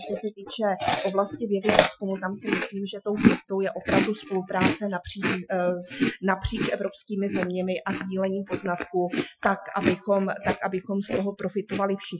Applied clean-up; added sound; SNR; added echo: classical method Wiener filter.